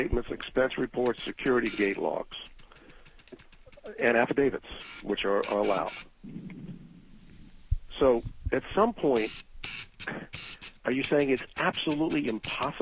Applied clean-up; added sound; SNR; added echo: none; Camera; 12 dB; none.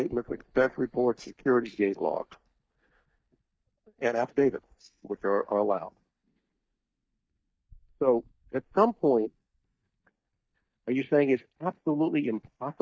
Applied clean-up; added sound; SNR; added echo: neural mask model DeepFilterNet 3.